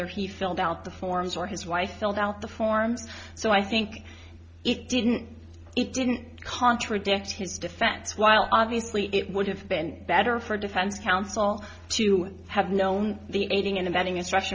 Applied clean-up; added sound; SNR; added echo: none; none; none; none.